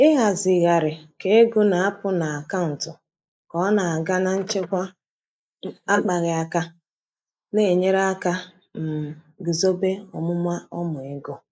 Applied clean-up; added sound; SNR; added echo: neural mask model Resemble Enhance denoiser.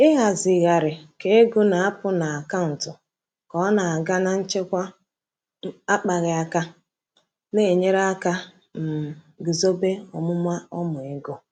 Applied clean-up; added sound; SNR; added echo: none; none; none; none.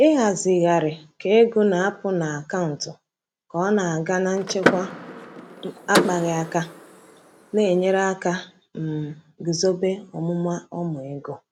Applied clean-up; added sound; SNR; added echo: none; Door / Car; 4 dB; none.